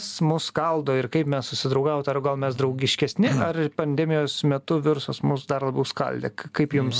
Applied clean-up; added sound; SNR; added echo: none; none; none; none.